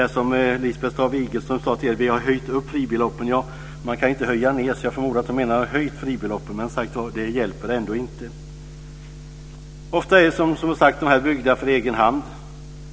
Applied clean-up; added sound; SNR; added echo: none; none; none; none.